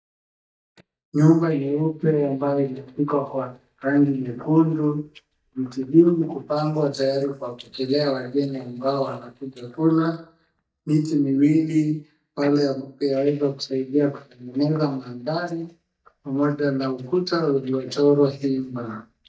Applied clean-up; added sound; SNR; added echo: neural mask model DeepFilterNet 3.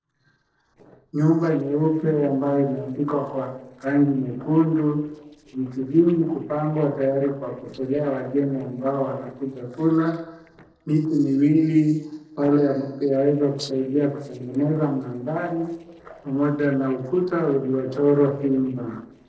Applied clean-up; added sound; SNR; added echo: neural separator model SepFormer DNS4.